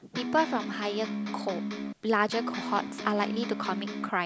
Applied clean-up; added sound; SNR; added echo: none; Electric guitar; 4 dB; none.